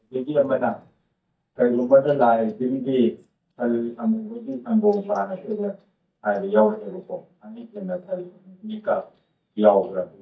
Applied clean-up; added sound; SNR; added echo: neural mask model DeepFilterNet 3.